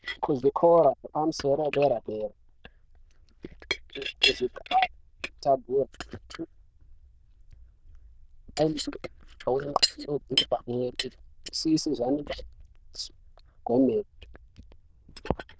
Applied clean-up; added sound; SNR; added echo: neural diffusion model UNIVERSE++.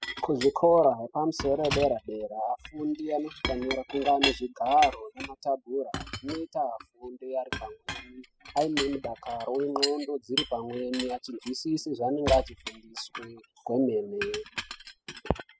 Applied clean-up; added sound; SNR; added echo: classical method spectral subtraction.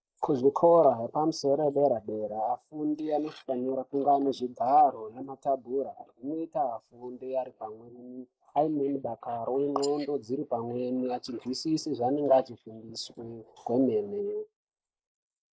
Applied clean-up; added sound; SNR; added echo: neural mask model Resemble Enhance denoiser.